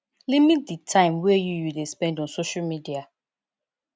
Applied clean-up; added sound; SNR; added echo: none; none; none; none.